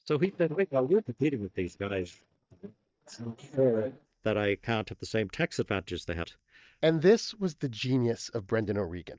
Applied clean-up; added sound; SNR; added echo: neural mask model DeepFilterNet 3.